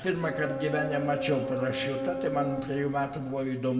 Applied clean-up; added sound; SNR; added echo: none; Boat, Water vehicle; 5 dB; reverberation time 0.8 s.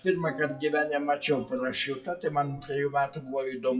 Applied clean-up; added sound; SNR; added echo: classical method WPE with log-MMSE.